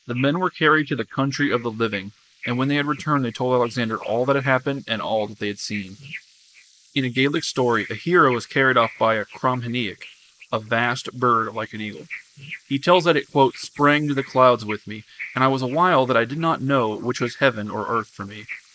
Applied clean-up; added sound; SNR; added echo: neural mask model Resemble Enhance denoiser.